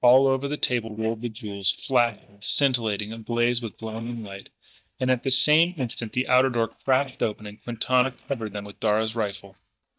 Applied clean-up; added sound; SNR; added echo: neural mask model DeepFilterNet 3.